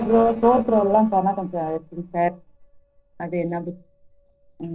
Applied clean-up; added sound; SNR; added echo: neural separator model SepFormer DNS4.